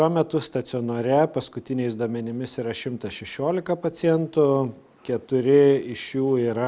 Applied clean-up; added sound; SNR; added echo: none; none; none; none.